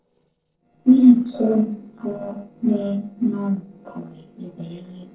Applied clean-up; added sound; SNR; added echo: neural separator model SepFormer DNS4.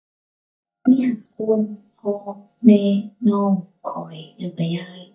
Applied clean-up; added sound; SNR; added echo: neural mask model DeepFilterNet 3.